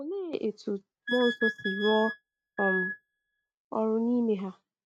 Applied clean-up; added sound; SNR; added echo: neural mask model RNNoise.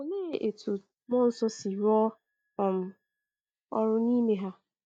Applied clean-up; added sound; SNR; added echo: neural mask model DeepFilterNet 3.